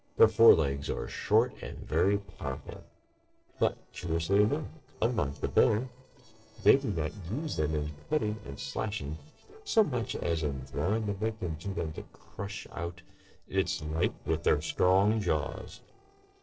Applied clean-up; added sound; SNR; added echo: neural separator model SepFormer DNS4.